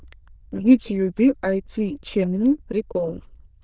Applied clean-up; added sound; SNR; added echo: neural diffusion model UNIVERSE++.